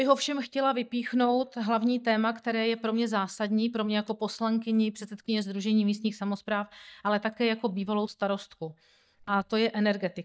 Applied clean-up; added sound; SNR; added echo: neural mask model DeepFilterNet 3.